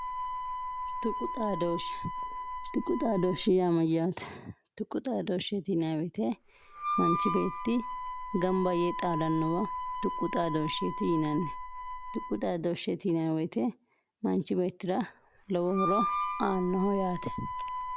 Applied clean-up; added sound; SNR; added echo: none; Harmonica; 6 dB; none.